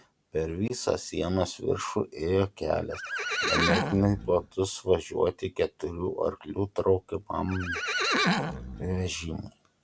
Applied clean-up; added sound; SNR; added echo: none; Livestock, farm animals, working animals; 1 dB; none.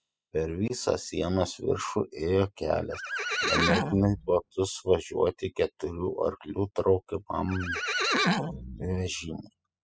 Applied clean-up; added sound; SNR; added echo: classical method spectral subtraction.